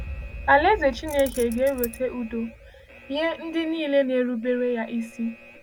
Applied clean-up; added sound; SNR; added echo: none; Keys jangling + Alarm; 15 dB; none.